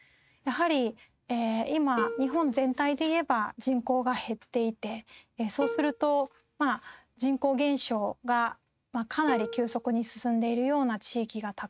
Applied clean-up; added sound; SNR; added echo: neural mask model RNNoise.